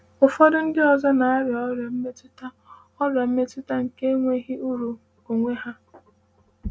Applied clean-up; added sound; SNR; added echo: none; none; none; none.